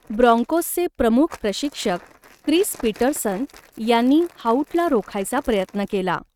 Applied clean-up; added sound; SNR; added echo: neural mask model RNNoise.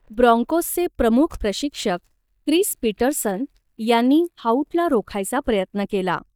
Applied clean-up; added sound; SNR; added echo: neural mask model DeepFilterNet 3.